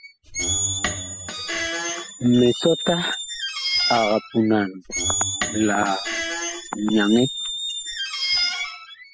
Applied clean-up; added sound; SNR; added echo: classical method spectral subtraction.